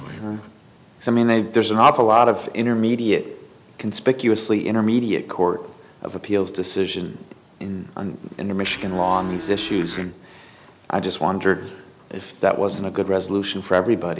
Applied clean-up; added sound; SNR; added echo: none; Domestic sounds, home sounds; 13 dB; none.